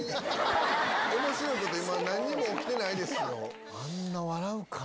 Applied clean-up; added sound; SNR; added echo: none; Brass instrument; 18 dB; none.